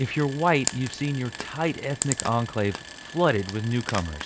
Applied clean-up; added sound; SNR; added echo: none; Frying (food); 9 dB; none.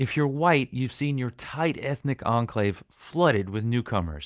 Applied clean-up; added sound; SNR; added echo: none; none; none; none.